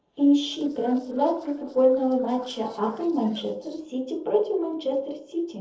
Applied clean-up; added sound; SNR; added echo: neural separator model SepFormer DNS4.